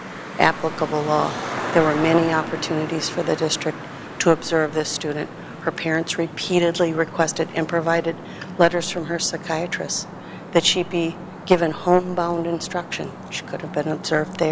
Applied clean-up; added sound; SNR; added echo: none; Traffic noise, roadway noise; 11 dB; none.